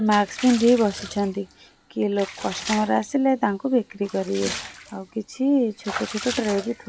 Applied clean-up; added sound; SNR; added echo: none; Bathtub (filling or washing) / Water / Liquid; 13 dB; none.